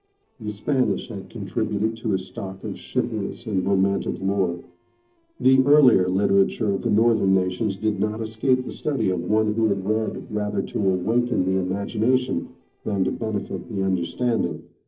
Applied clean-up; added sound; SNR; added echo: neural separator model SepFormer DNS4.